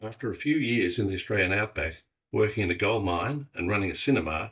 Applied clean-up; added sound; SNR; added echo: neural mask model DeepFilterNet 3.